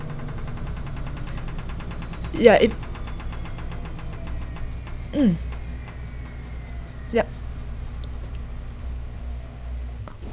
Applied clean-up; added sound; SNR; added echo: none; Engine; 3 dB; none.